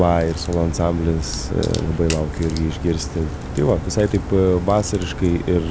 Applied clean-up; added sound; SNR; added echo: none; Crack; 8 dB; none.